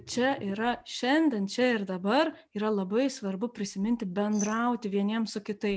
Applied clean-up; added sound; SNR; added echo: none; Glass; 13 dB; none.